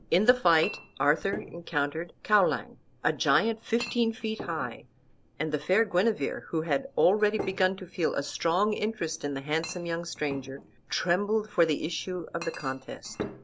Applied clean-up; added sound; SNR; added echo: none; Chink, clink; 16 dB; none.